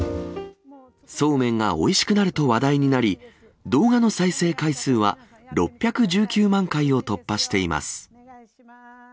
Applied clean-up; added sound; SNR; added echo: none; none; none; none.